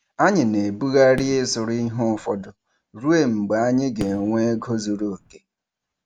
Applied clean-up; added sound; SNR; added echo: none; Fireworks; 18 dB; none.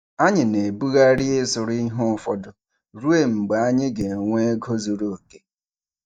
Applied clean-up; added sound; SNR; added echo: neural mask model DeepFilterNet 3.